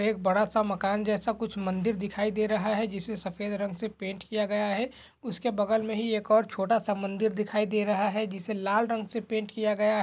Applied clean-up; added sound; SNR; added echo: none; none; none; none.